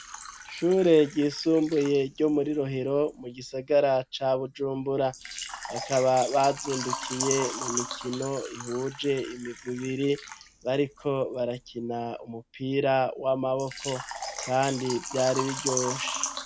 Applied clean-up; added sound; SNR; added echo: none; Water / Liquid; 11 dB; none.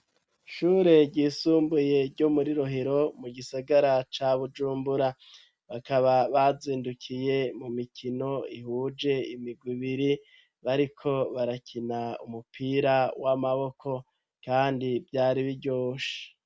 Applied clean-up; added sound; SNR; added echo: none; none; none; none.